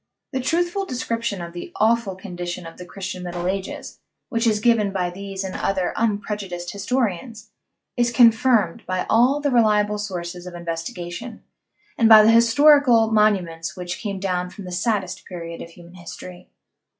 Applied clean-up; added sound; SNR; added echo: classical method log-MMSE.